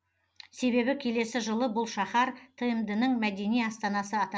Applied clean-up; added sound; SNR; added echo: none; none; none; none.